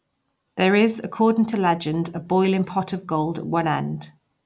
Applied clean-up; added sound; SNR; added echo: none; none; none; none.